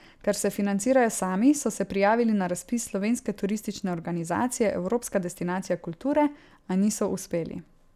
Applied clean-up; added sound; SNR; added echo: none; none; none; none.